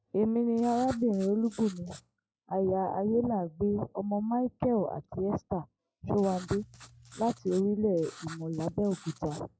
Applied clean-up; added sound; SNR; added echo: classical method log-MMSE.